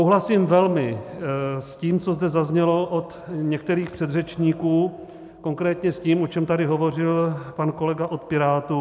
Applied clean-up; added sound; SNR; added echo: none; none; none; none.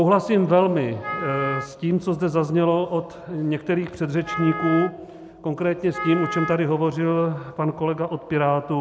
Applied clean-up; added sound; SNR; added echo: none; Wind instrument, woodwind instrument; 10 dB; none.